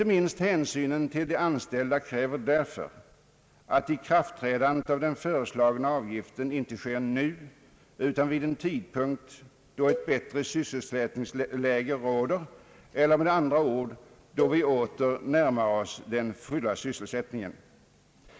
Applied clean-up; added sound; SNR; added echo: none; Cowbell; 12 dB; none.